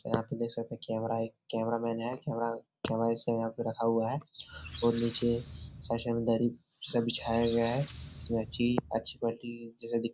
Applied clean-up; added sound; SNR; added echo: none; Squeak; 11 dB; none.